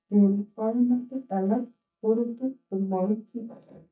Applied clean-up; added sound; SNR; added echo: neural mask model DeepFilterNet 3.